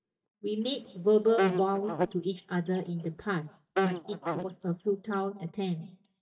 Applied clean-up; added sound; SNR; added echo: neural mask model DeepFilterNet 3.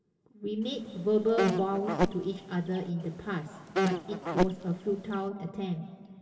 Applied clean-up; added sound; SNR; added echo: none; Insect; 1 dB; reverberation time 2.3 s.